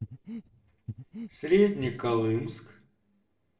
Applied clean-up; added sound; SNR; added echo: neural separator model SepFormer DNS4.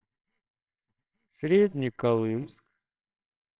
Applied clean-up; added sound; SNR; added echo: neural separator model SepFormer WHAMR!.